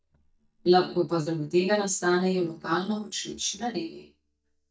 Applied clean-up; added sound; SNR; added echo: neural mask model DeepFilterNet 3.